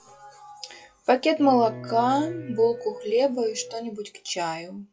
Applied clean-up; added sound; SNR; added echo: classical method log-MMSE.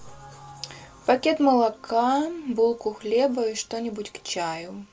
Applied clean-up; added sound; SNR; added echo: none; none; none; none.